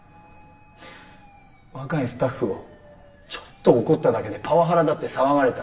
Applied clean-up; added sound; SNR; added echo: none; none; none; reverberation time 0.9 s.